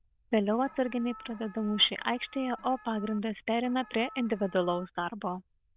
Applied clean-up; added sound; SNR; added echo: neural diffusion model UNIVERSE++.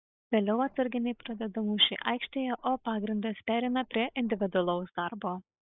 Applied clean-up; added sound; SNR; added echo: neural mask model Resemble Enhance denoiser.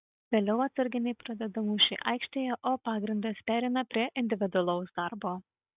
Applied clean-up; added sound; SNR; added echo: none; none; none; none.